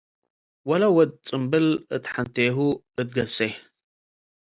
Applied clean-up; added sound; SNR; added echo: none; none; none; none.